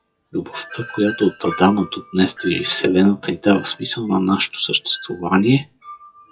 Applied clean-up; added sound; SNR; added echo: classical method WPE with log-MMSE.